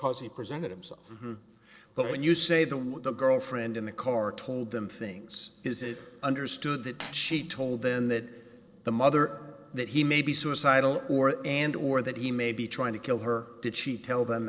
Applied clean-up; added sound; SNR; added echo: neural separator model SepFormer DNS4.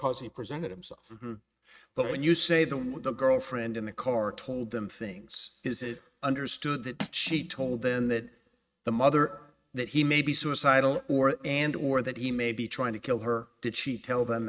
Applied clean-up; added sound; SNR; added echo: neural mask model RNNoise.